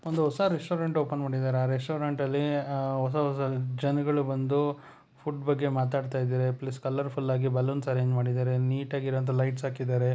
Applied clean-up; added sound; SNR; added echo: none; none; none; none.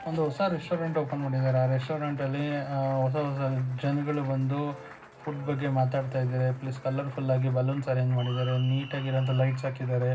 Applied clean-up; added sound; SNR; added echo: none; Applause; 19 dB; reverberation time 0.4 s.